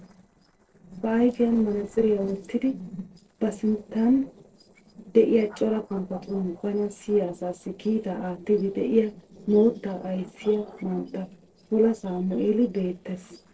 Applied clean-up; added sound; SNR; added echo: neural separator model SepFormer DNS4.